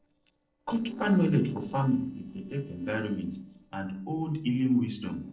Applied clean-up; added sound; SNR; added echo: neural separator model SepFormer DNS4.